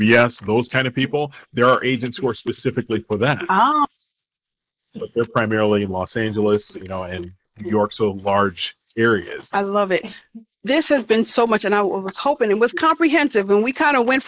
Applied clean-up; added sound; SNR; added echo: neural mask model Resemble Enhance denoiser.